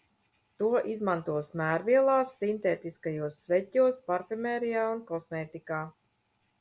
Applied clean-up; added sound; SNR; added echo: none; none; none; none.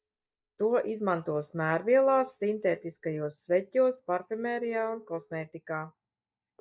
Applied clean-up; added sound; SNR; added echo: neural mask model DeepFilterNet 3.